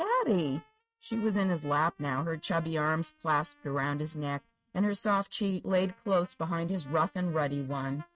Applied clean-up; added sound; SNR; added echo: neural mask model RNNoise.